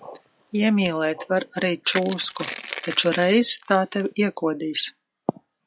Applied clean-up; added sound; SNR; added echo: classical method log-MMSE.